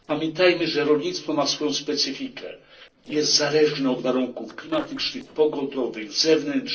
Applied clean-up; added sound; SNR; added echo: neural separator model SepFormer DNS4.